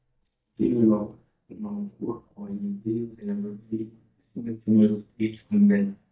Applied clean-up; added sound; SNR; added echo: neural mask model DeepFilterNet 3.